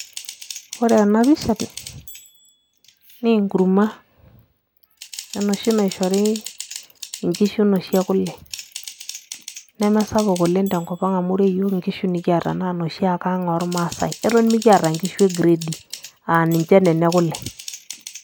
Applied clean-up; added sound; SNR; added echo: none; Typing; 17 dB; none.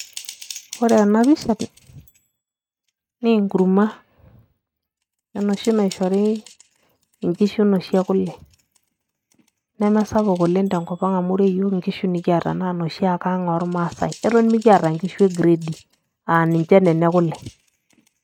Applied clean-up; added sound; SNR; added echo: neural mask model RNNoise.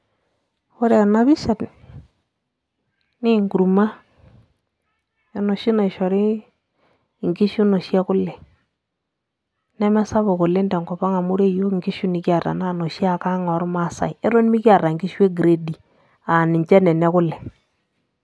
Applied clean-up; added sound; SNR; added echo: none; none; none; none.